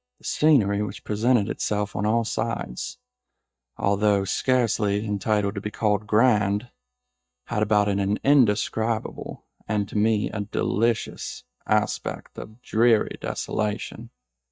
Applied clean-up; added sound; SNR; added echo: neural mask model DeepFilterNet 3.